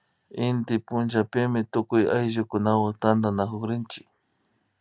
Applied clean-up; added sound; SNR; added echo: none; none; none; none.